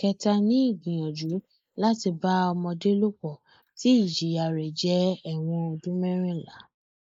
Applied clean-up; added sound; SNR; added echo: neural mask model Resemble Enhance denoiser.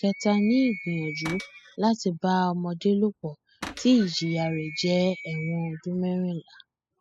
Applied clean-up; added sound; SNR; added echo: classical method spectral subtraction.